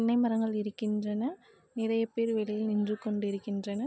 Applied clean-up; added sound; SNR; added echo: none; none; none; none.